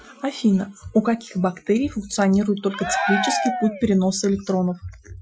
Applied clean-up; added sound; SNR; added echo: classical method Wiener filter.